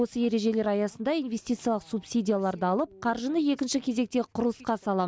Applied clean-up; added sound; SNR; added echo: none; none; none; none.